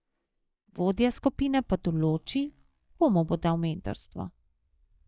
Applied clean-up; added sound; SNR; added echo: neural mask model DeepFilterNet 3.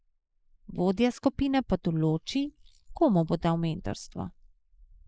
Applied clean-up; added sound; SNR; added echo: neural mask model Resemble Enhance denoiser.